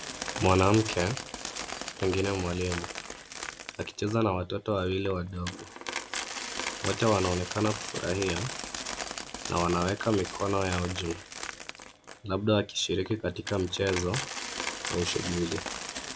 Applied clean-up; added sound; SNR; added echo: none; Coin (dropping); 8 dB; none.